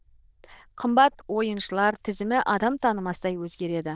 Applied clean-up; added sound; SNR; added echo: neural diffusion model UNIVERSE++.